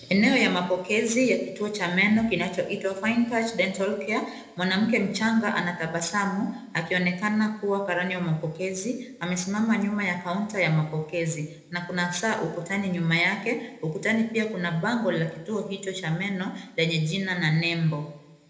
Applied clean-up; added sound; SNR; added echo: none; none; none; reverberation time 0.7 s.